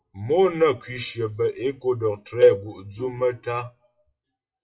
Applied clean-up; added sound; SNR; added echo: classical method WPE with log-MMSE.